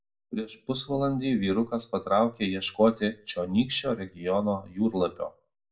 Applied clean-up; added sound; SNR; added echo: none; none; none; reverberation time 0.2 s.